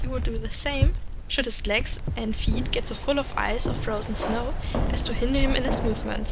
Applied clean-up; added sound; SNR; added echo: none; Keys jangling; -3 dB; none.